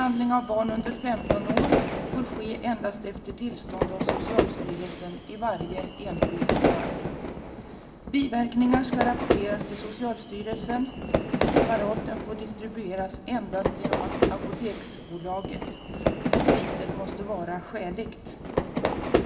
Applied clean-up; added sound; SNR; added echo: none; Fire / Fireworks; -2 dB; reverberation time 1.7 s.